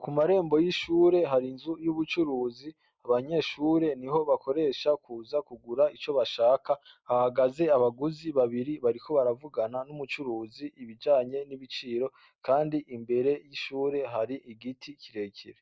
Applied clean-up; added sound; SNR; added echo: none; none; none; none.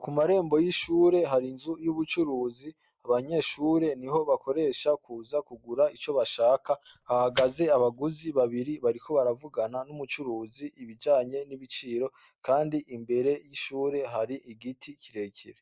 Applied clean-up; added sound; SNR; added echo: none; Microwave oven; 13 dB; none.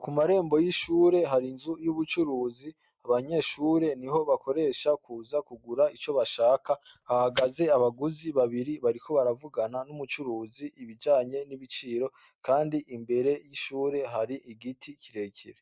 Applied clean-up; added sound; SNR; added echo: neural mask model RNNoise.